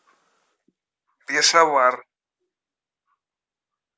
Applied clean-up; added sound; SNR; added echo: none; none; none; none.